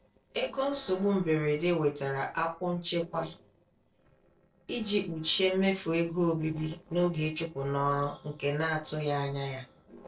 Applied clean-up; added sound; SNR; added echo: neural separator model SepFormer DNS4.